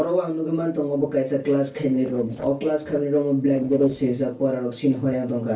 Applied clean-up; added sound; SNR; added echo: neural separator model SepFormer DNS4.